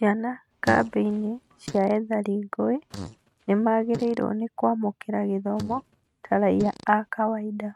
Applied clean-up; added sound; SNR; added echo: neural mask model RNNoise.